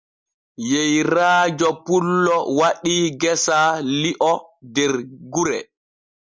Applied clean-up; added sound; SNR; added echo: none; none; none; none.